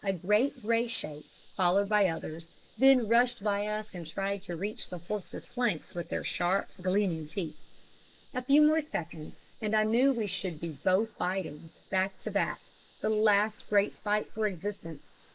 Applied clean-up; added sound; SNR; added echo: neural mask model Resemble Enhance denoiser.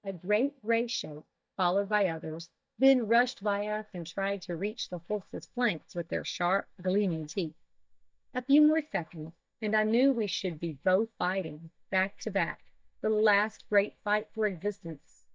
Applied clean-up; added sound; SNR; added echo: neural mask model DeepFilterNet 3.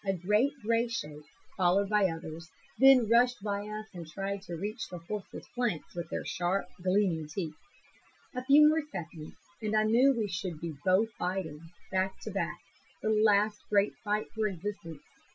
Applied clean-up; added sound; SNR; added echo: classical method Wiener filter.